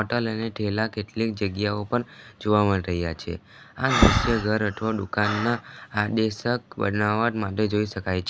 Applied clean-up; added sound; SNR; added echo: none; Breathing; 6 dB; none.